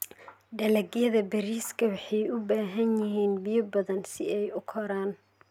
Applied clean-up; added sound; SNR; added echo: none; none; none; none.